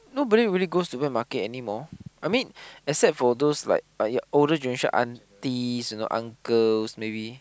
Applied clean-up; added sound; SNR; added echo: none; none; none; none.